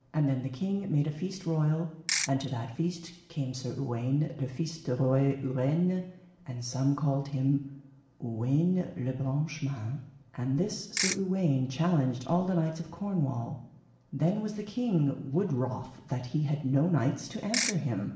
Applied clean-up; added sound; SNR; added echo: none; Ratchet, pawl / Percussion; 1 dB; reverberation time 0.8 s.